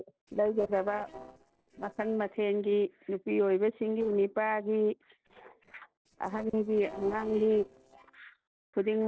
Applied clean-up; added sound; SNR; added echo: neural separator model SepFormer DNS4.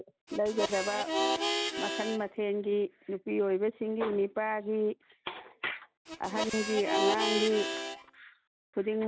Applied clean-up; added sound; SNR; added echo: none; Harmonica; 1 dB; none.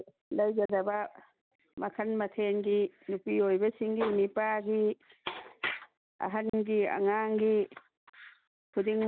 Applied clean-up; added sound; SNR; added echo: none; none; none; none.